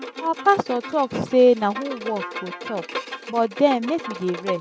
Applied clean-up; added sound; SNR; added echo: none; Bowed string instrument; 12 dB; none.